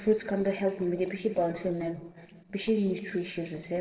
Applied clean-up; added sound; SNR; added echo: neural separator model SepFormer DNS4.